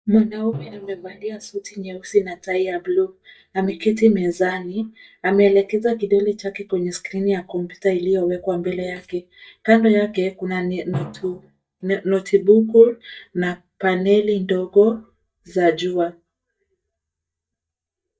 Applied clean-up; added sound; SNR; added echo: neural mask model DeepFilterNet 3.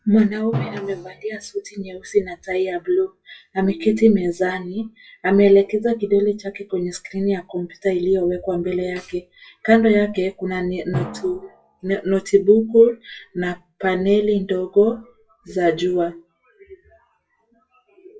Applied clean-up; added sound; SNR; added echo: classical method WPE with log-MMSE.